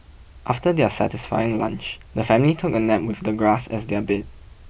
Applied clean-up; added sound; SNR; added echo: none; none; none; none.